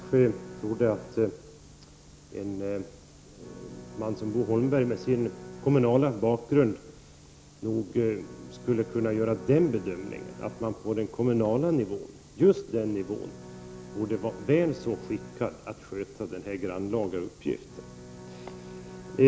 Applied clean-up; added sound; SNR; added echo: none; Bowed string instrument; 18 dB; none.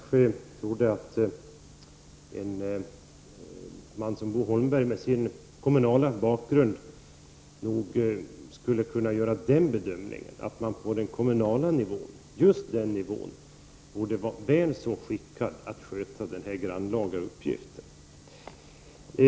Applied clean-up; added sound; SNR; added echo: none; none; none; none.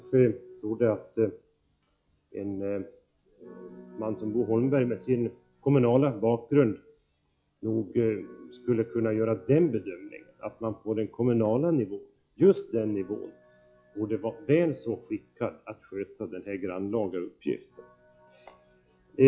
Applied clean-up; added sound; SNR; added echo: classical method log-MMSE.